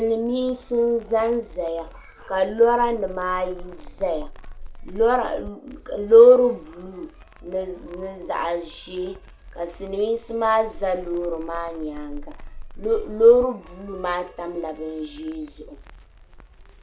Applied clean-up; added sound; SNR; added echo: none; Crackle; 16 dB; none.